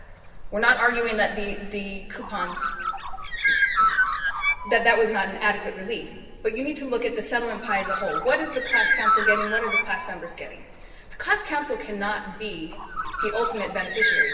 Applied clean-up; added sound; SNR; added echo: none; Bird; 1 dB; reverberation time 2.3 s.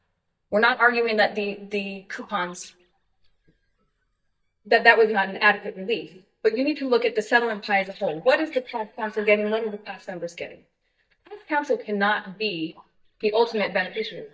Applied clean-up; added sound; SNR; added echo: neural mask model DeepFilterNet 3.